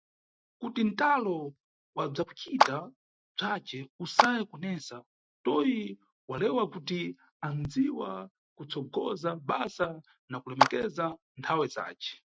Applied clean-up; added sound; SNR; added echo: classical method Wiener filter.